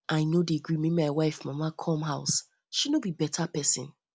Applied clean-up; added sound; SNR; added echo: none; none; none; none.